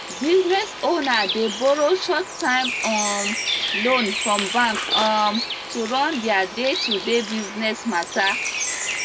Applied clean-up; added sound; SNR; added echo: none; Bird; 5 dB; none.